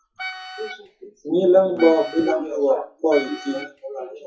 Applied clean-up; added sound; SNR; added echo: classical method WPE with log-MMSE.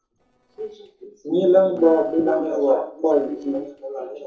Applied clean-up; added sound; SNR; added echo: neural separator model SepFormer DNS4.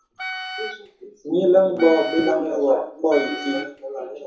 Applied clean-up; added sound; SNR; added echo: none; Wind instrument, woodwind instrument; 12 dB; reverberation time 0.6 s.